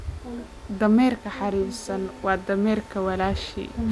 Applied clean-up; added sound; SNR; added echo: none; Mechanisms; 20 dB; none.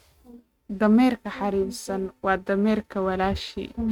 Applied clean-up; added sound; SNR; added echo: neural mask model RNNoise.